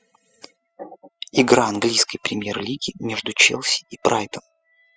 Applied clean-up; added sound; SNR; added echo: classical method spectral subtraction.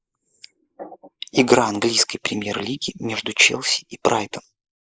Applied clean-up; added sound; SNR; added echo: neural mask model Resemble Enhance denoiser.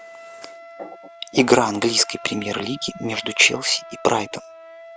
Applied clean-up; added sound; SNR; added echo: none; Wind instrument, woodwind instrument; 18 dB; none.